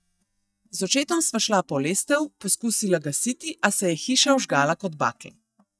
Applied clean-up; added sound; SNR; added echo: neural mask model DeepFilterNet 3.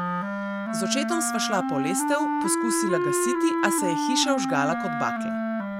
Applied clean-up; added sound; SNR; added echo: none; Wind instrument, woodwind instrument; -2 dB; none.